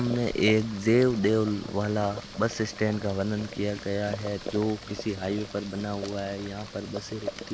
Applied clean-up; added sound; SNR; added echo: none; Boiling; 12 dB; none.